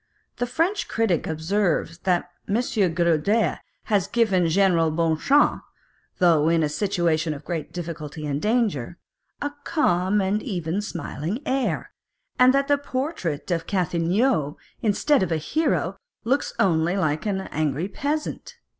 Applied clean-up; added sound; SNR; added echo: none; none; none; none.